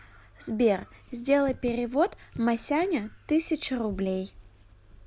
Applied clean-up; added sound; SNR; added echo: none; Raindrop / Drip; 19 dB; none.